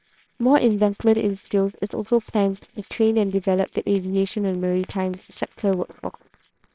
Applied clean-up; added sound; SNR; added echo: neural separator model SepFormer WHAMR!.